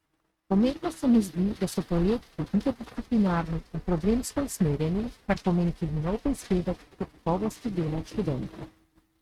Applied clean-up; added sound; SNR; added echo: neural mask model RNNoise.